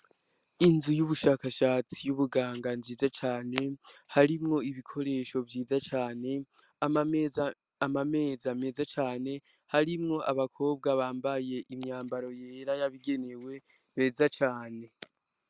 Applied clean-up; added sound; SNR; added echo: none; none; none; none.